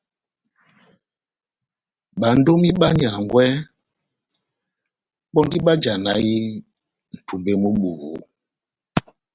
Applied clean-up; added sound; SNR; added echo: none; none; none; none.